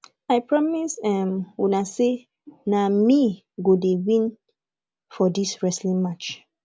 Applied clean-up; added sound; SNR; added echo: none; none; none; none.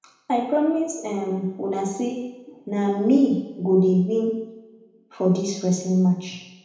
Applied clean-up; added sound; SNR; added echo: none; none; none; reverberation time 0.8 s.